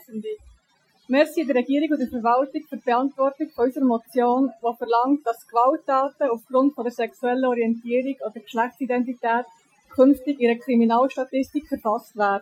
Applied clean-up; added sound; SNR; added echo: classical method Wiener filter.